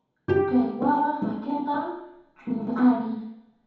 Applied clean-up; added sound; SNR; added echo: none; Bowed string instrument; 6 dB; reverberation time 2.1 s.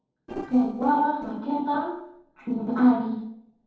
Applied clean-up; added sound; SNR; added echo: neural separator model SepFormer DNS4.